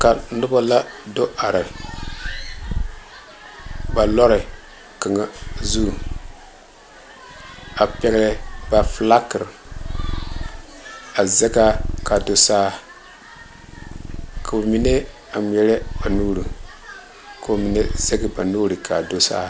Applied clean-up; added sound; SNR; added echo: none; Purr; 8 dB; none.